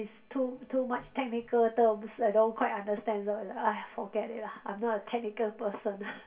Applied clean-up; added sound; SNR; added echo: none; none; none; reverberation time 0.2 s.